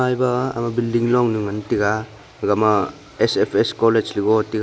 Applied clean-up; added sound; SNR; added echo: none; none; none; none.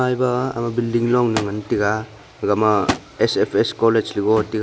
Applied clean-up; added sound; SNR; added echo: none; Thump, thud; 14 dB; none.